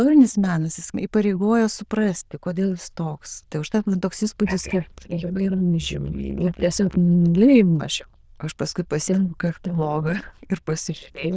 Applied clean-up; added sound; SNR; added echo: neural diffusion model UNIVERSE++.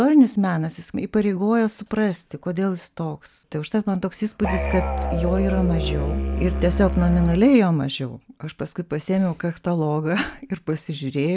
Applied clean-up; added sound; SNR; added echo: none; Musical instrument; 3 dB; none.